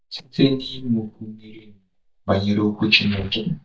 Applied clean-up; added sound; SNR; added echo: neural mask model DeepFilterNet 3.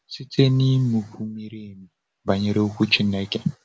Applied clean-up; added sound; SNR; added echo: none; none; none; none.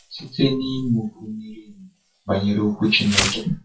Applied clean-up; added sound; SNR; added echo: classical method WPE with log-MMSE.